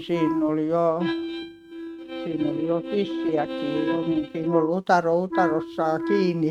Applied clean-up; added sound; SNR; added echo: neural mask model RNNoise.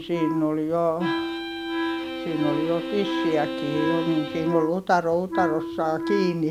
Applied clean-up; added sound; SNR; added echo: none; Wind instrument, woodwind instrument + Bowed string instrument; 3 dB; none.